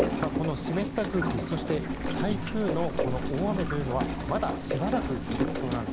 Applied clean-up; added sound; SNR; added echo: none; Rain; -1 dB; none.